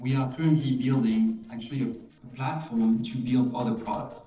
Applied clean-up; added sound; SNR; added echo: neural separator model SepFormer DNS4.